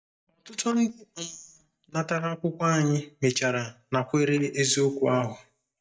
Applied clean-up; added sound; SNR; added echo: neural mask model DeepFilterNet 3.